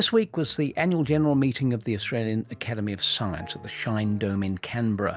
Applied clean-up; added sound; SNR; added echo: none; none; none; none.